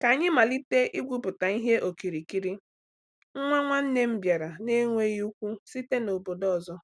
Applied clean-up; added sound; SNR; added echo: none; none; none; none.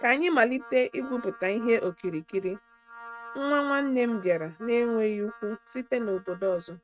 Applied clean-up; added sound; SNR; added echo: neural mask model RNNoise.